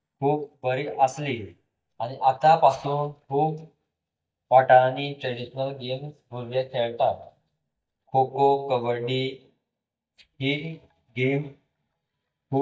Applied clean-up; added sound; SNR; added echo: neural mask model DeepFilterNet 3.